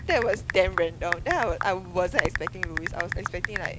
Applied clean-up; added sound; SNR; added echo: none; Typing; 3 dB; none.